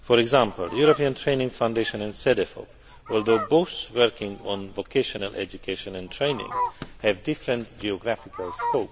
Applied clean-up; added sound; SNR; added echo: none; Fowl; 12 dB; none.